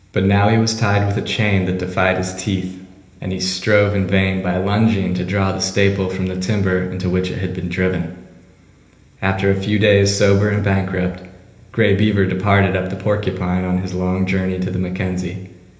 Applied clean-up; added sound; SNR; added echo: none; none; none; reverberation time 1.0 s.